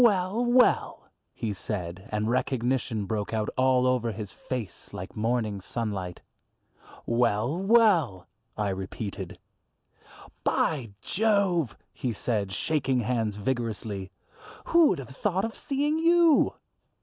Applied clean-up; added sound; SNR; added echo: none; none; none; none.